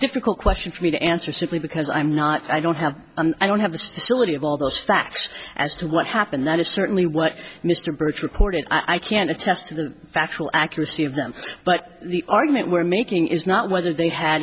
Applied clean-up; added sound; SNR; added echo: none; none; none; none.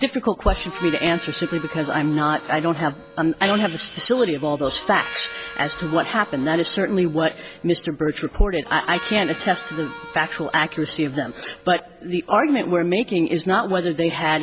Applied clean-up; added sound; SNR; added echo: none; Harmonica + Hi-hat; 15 dB; none.